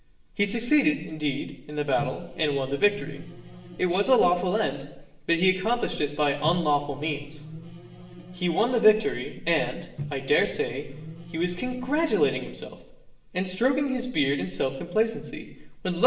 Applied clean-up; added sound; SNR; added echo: none; Microwave oven; 15 dB; reverberation time 0.8 s.